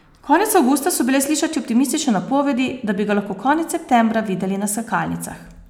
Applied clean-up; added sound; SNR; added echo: none; none; none; none.